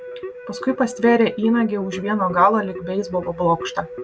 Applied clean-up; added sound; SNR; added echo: none; Keyboard (musical); 12 dB; none.